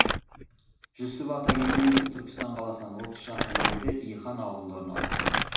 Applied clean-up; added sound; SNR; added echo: none; Crumpling, crinkling; -2 dB; reverberation time 0.9 s.